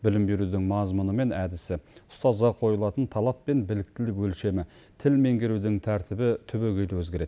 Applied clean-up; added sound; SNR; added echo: none; none; none; none.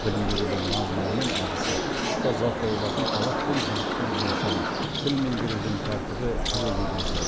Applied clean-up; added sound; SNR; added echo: none; Bird; -3 dB; none.